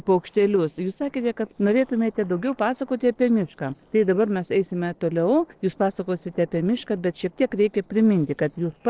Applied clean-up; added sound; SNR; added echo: neural separator model SepFormer DNS4.